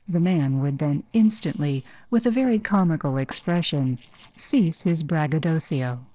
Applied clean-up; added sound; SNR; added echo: neural separator model SepFormer DNS4.